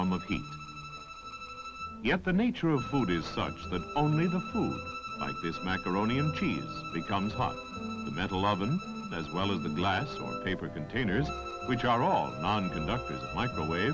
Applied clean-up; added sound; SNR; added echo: none; Bowed string instrument; 11 dB; none.